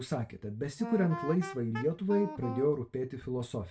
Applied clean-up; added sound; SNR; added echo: none; Wind instrument, woodwind instrument; 9 dB; reverberation time 0.2 s.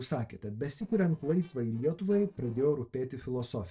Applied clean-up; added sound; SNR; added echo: neural separator model SepFormer DNS4.